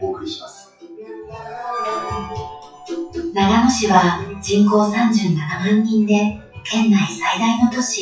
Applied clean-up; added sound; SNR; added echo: classical method WPE with log-MMSE.